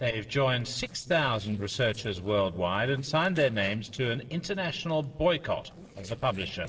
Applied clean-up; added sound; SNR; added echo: neural separator model SepFormer DNS4.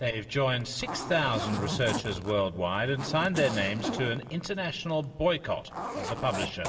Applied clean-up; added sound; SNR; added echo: none; Zipper (clothing); 8 dB; reverberation time 2.9 s.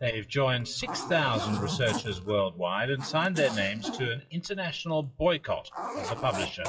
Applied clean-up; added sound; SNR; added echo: classical method WPE with log-MMSE.